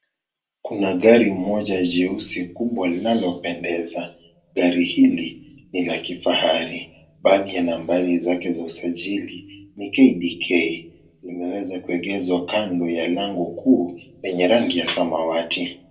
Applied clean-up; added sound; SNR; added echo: none; none; none; reverberation time 0.2 s.